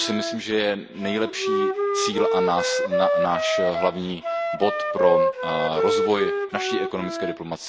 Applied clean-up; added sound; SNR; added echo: none; Wind instrument, woodwind instrument; -2 dB; none.